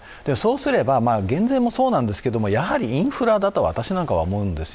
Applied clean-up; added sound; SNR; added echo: none; none; none; none.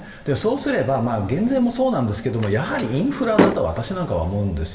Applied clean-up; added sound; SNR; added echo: none; Slam; 3 dB; reverberation time 1.2 s.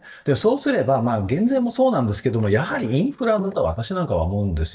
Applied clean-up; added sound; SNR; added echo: neural mask model DeepFilterNet 3.